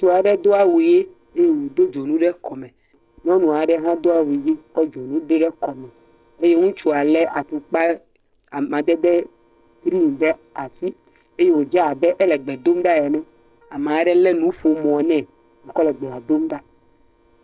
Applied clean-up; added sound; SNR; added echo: neural separator model SepFormer DNS4.